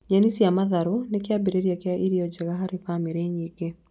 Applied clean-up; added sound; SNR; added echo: none; none; none; none.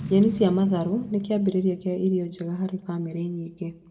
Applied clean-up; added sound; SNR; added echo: none; Boom; 16 dB; reverberation time 0.9 s.